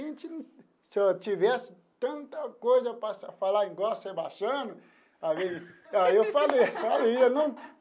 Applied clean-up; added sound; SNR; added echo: none; none; none; none.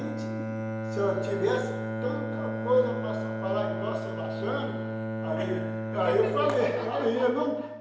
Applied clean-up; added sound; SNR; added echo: none; Bowed string instrument; 4 dB; reverberation time 0.9 s.